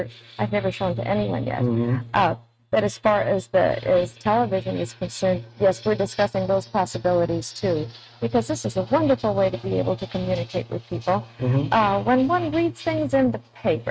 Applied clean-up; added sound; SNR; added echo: neural mask model RNNoise.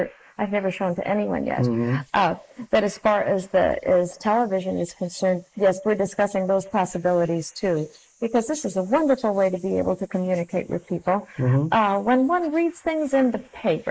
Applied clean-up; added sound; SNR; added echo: neural mask model Resemble Enhance denoiser.